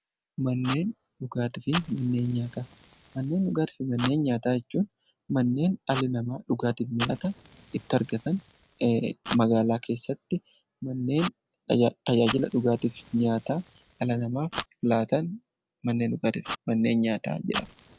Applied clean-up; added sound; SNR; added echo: none; Fire; 13 dB; none.